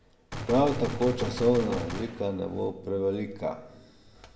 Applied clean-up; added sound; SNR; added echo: none; Gunshot, gunfire; 9 dB; reverberation time 2.0 s.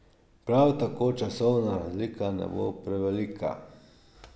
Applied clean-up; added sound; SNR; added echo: none; none; none; none.